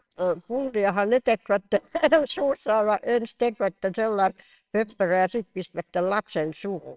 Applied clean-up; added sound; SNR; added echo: neural separator model SepFormer WHAMR!.